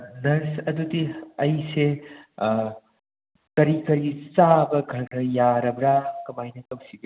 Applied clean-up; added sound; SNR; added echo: none; none; none; none.